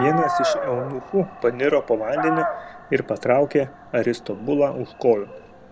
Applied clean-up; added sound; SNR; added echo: none; Dog; 6 dB; none.